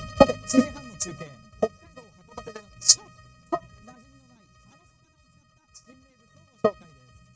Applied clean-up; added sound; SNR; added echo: neural mask model RNNoise.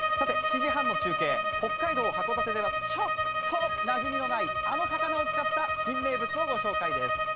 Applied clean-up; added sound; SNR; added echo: none; Bowed string instrument; -4 dB; none.